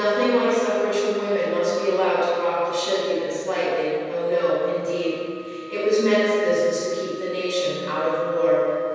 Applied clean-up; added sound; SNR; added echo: none; Wind instrument, woodwind instrument; 19 dB; reverberation time 2.1 s.